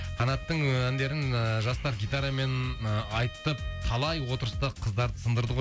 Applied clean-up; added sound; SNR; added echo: none; Bowed string instrument; 18 dB; none.